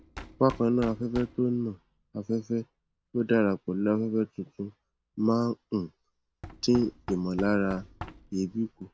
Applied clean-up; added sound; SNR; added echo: none; Knock; 18 dB; none.